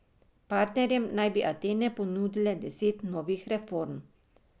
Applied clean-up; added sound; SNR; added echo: none; none; none; none.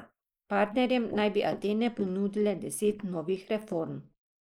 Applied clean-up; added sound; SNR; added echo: neural mask model Resemble Enhance denoiser.